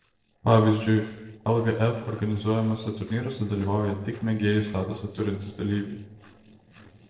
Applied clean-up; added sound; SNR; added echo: neural separator model SepFormer DNS4.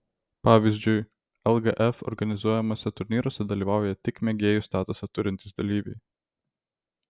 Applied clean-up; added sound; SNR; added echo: none; none; none; none.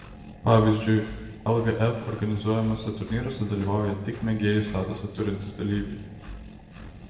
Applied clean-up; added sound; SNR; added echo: none; Engine; 16 dB; reverberation time 1.2 s.